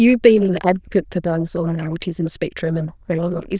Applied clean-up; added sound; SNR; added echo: neural diffusion model UNIVERSE++.